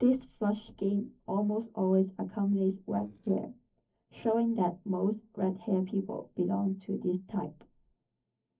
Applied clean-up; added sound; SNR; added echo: neural separator model SepFormer DNS4.